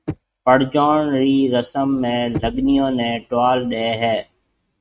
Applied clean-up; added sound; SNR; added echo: neural mask model RNNoise.